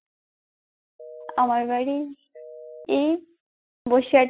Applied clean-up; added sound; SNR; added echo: classical method spectral subtraction.